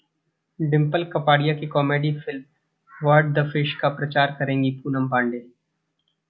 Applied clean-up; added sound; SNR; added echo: none; none; none; none.